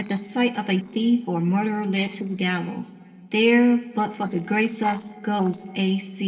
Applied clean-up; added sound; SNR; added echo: neural separator model SepFormer DNS4.